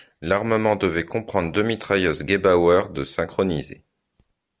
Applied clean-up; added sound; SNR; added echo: none; none; none; none.